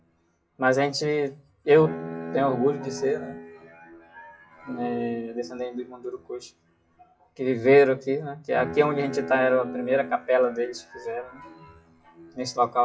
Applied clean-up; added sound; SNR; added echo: classical method WPE with log-MMSE.